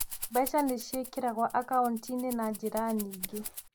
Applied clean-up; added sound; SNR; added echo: none; Rattle (instrument); 11 dB; none.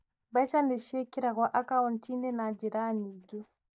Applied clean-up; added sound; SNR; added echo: neural mask model DeepFilterNet 3.